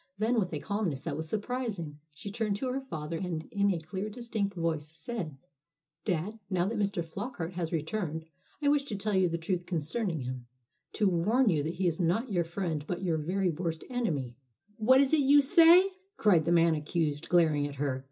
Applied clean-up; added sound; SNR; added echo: none; none; none; reverberation time 0.2 s.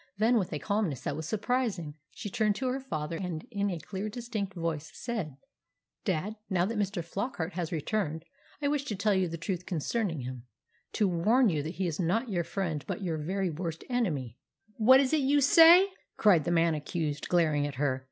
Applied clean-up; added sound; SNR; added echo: none; none; none; none.